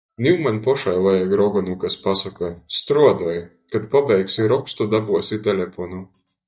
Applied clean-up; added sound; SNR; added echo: neural mask model DeepFilterNet 3.